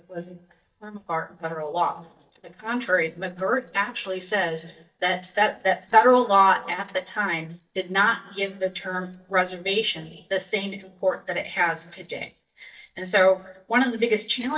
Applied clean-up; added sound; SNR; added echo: neural mask model DeepFilterNet 3.